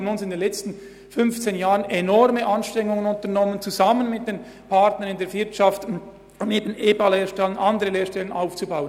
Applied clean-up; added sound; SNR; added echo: none; none; none; none.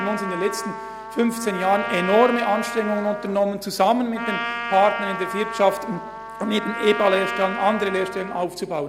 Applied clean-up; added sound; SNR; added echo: none; Trumpet; 8 dB; none.